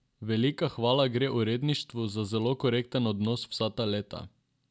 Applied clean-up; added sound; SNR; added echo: none; none; none; none.